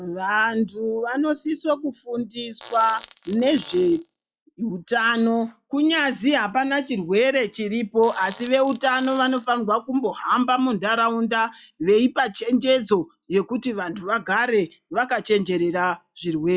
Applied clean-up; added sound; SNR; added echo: classical method log-MMSE.